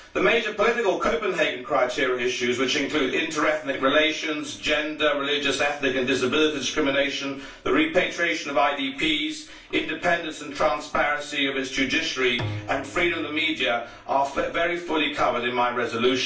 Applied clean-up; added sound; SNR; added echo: none; Bowed string instrument; 16 dB; reverberation time 0.3 s.